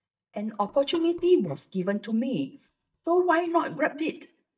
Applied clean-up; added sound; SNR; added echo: neural mask model DeepFilterNet 3.